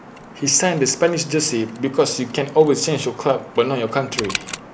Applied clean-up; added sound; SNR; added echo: none; Mechanisms; 17 dB; none.